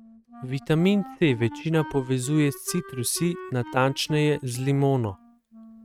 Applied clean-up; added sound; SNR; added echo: neural mask model RNNoise.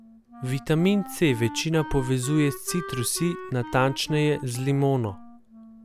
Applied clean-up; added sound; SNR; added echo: none; Wind instrument, woodwind instrument; 14 dB; none.